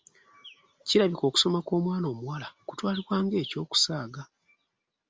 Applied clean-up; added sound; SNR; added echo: none; none; none; none.